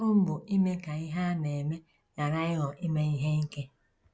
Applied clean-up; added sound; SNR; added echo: none; none; none; none.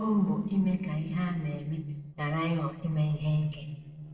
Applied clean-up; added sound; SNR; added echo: neural separator model SepFormer DNS4.